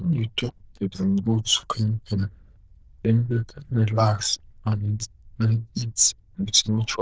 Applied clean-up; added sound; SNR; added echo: neural diffusion model UNIVERSE++.